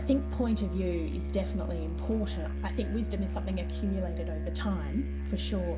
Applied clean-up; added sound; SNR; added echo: none; Musical instrument; 0 dB; reverberation time 0.6 s.